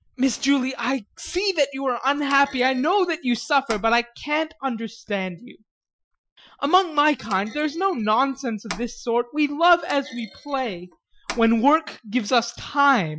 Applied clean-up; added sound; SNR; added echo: classical method Wiener filter.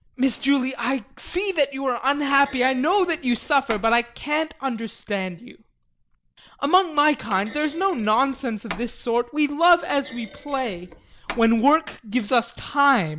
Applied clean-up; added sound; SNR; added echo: none; Thump, thud; 16 dB; none.